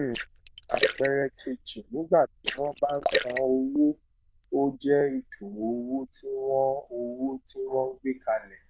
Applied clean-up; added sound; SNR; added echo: neural diffusion model UNIVERSE++.